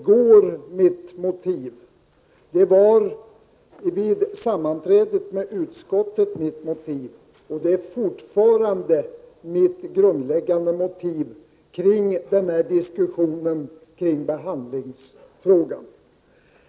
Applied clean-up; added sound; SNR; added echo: none; none; none; none.